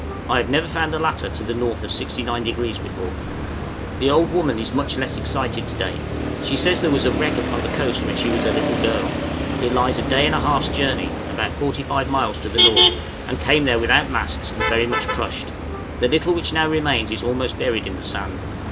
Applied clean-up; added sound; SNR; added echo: none; Motor vehicle (road); 2 dB; none.